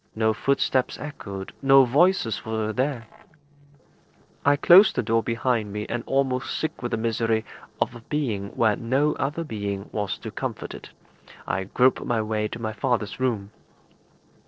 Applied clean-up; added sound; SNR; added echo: neural separator model SepFormer DNS4.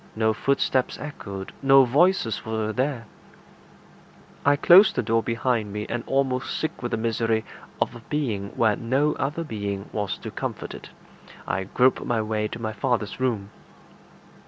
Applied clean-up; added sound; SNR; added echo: none; none; none; none.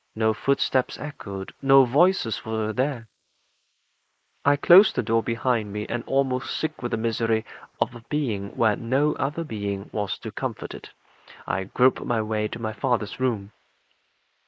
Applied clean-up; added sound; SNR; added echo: neural mask model Resemble Enhance denoiser.